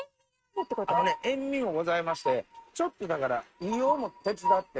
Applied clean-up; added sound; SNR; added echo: neural mask model RNNoise.